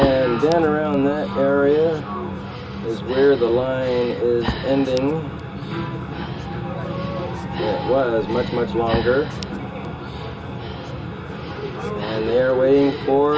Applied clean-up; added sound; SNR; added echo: none; Breathing; 15 dB; reverberation time 0.2 s.